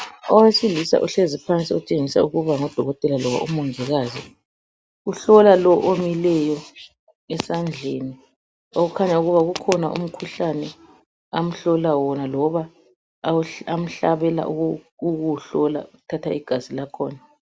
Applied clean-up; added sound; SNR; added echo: none; none; none; none.